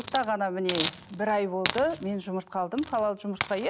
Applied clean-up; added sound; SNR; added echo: none; Hiss; 4 dB; none.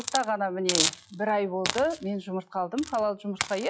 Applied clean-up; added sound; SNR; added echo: classical method log-MMSE.